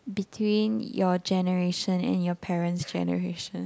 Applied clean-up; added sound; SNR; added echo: none; none; none; none.